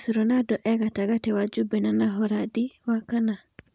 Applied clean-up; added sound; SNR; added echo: none; none; none; none.